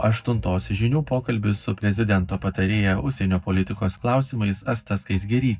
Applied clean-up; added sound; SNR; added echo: neural mask model DeepFilterNet 3.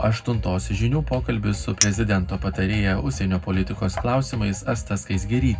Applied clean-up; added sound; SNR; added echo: none; Chink, clink; 13 dB; reverberation time 0.3 s.